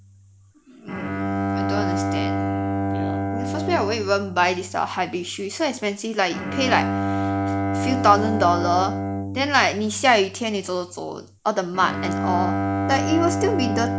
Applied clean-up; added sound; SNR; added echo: none; Bowed string instrument; 2 dB; none.